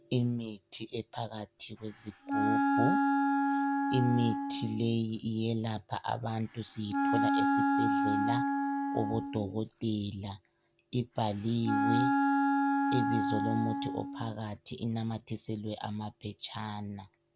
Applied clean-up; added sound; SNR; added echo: none; Wind instrument, woodwind instrument; -4 dB; none.